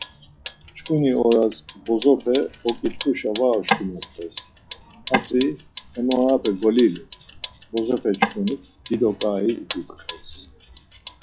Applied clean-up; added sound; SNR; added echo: classical method log-MMSE.